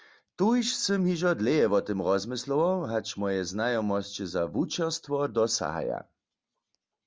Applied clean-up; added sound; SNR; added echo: none; none; none; none.